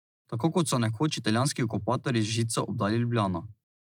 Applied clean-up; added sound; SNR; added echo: none; none; none; none.